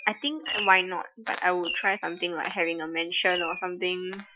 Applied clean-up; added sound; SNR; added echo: classical method Wiener filter.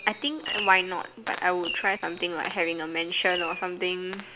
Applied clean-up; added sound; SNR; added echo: none; Fireworks; 10 dB; none.